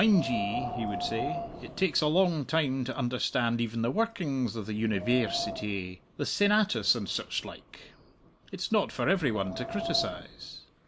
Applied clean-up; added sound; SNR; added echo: none; Wind; 10 dB; none.